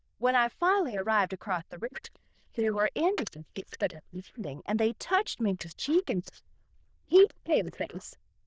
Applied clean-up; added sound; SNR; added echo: neural diffusion model UNIVERSE++.